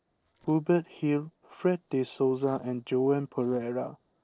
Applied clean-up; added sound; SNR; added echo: neural separator model SepFormer DNS4.